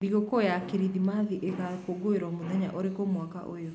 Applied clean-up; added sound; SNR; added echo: none; none; none; none.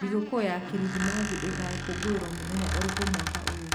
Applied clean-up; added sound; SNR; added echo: none; Squeak; 2 dB; none.